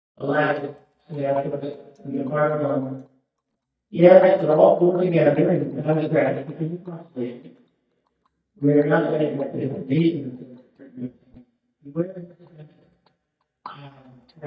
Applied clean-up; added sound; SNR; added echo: neural mask model DeepFilterNet 3.